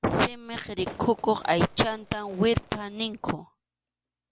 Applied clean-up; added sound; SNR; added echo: none; Fireworks; 19 dB; none.